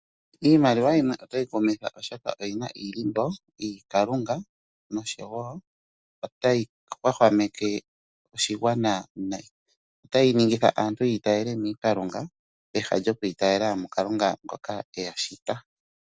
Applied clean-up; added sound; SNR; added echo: none; none; none; none.